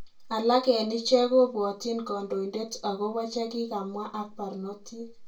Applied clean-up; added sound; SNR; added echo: none; none; none; reverberation time 0.2 s.